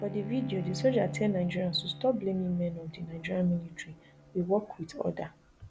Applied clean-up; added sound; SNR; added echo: none; Bowed string instrument; 12 dB; none.